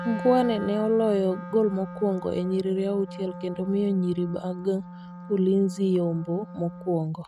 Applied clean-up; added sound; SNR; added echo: neural mask model RNNoise.